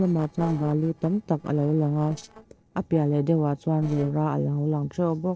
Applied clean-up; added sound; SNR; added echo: neural separator model SepFormer DNS4.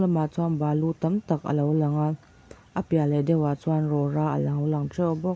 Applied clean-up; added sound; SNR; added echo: none; none; none; none.